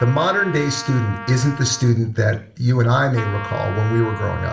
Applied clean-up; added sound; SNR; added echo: none; Trumpet; 14 dB; reverberation time 0.4 s.